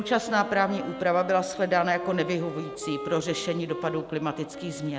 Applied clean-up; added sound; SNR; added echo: none; Wind instrument, woodwind instrument; 11 dB; none.